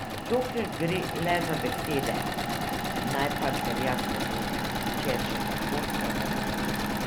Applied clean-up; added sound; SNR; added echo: none; Engine / Mechanisms; -3 dB; none.